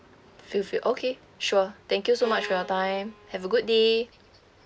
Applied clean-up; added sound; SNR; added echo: none; Bowed string instrument; 15 dB; none.